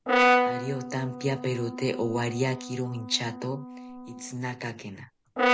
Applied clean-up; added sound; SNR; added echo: none; Brass instrument; -3 dB; none.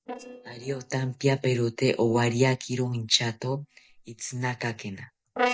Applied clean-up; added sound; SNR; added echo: neural mask model DeepFilterNet 3.